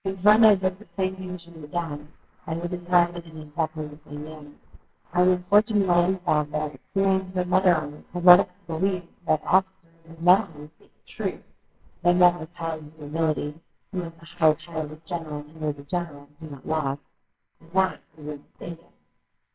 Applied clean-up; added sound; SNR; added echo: neural separator model SepFormer WHAMR!.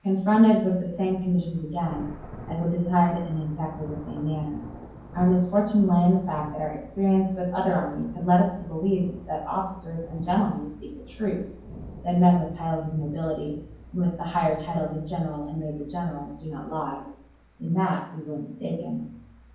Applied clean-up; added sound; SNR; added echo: none; Thunder / Rain; 19 dB; reverberation time 0.9 s.